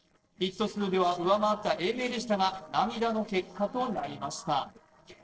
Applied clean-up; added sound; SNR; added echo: neural separator model SepFormer DNS4.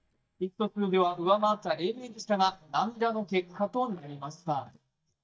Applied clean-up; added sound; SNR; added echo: neural mask model DeepFilterNet 3.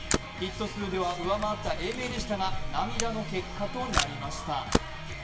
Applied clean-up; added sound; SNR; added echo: none; Camera; 2 dB; reverberation time 0.8 s.